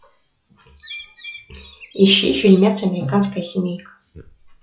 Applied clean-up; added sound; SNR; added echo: classical method log-MMSE.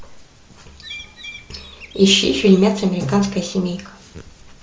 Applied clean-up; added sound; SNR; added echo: none; Bird; 18 dB; none.